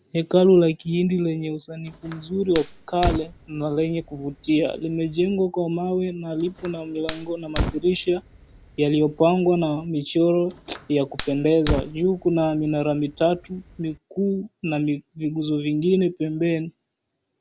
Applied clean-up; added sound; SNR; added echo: none; Fire; 11 dB; none.